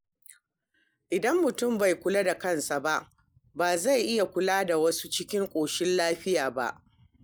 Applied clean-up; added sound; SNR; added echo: none; none; none; none.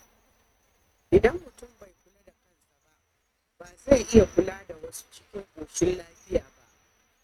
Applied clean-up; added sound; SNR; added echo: neural mask model RNNoise.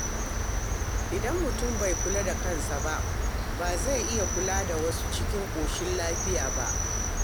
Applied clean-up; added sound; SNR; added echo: none; Cricket; -4 dB; none.